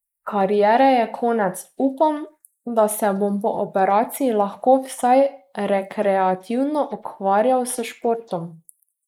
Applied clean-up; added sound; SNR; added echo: neural mask model Resemble Enhance denoiser.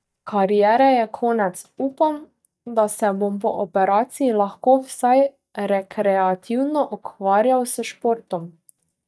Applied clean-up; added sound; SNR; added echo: neural mask model DeepFilterNet 3.